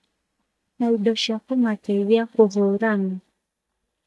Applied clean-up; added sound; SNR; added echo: neural mask model DeepFilterNet 3.